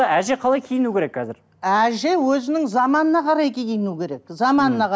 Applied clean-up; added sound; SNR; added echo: none; none; none; none.